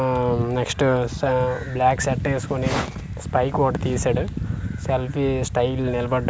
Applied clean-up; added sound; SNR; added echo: none; none; none; none.